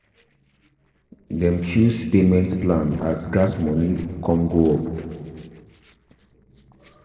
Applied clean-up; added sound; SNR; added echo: neural separator model SepFormer DNS4.